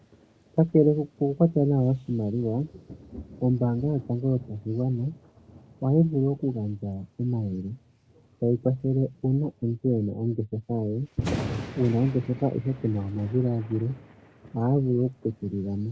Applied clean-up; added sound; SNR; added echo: none; Thunder; 15 dB; none.